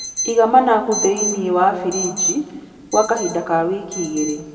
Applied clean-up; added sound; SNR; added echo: none; Alarm; 9 dB; reverberation time 1.4 s.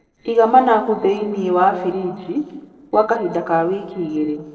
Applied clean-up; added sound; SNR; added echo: neural separator model SepFormer DNS4.